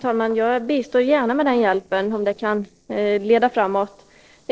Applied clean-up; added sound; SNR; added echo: neural separator model SepFormer DNS4.